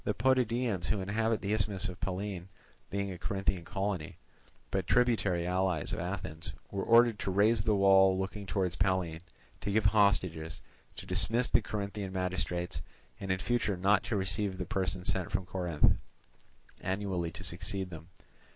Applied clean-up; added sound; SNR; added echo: none; none; none; none.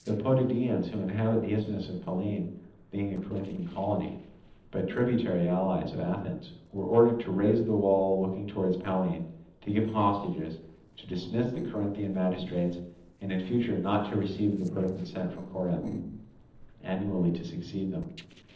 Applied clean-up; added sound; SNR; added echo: neural separator model SepFormer DNS4.